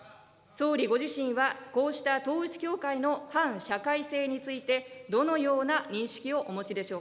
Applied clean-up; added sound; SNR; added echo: none; none; none; none.